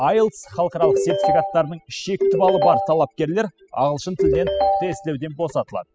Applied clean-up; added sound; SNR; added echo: classical method spectral subtraction.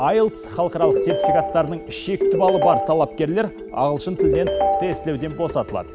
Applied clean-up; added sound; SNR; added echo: none; Ringtone; 0 dB; none.